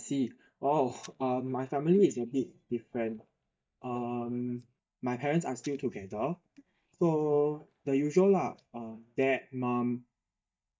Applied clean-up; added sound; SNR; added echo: neural mask model DeepFilterNet 3.